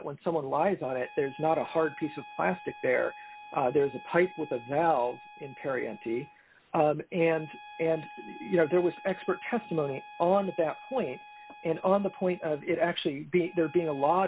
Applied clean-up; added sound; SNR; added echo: none; Bowed string instrument; 19 dB; none.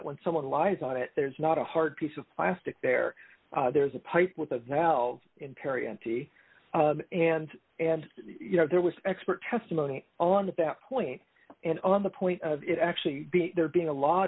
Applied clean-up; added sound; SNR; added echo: none; none; none; none.